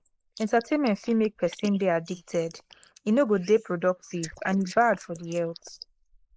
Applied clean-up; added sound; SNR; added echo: neural mask model Resemble Enhance denoiser.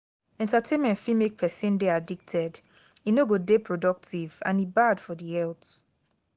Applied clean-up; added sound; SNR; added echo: none; none; none; none.